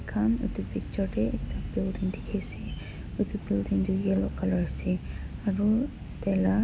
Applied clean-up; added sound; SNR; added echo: none; none; none; none.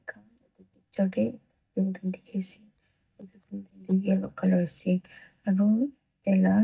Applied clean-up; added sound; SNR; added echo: neural mask model DeepFilterNet 3.